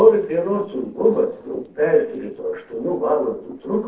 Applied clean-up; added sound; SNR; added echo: neural separator model SepFormer DNS4.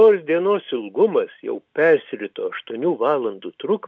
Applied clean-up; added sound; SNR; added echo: none; none; none; none.